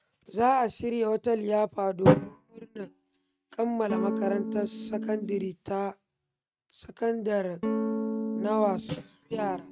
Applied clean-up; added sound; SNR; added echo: neural mask model RNNoise.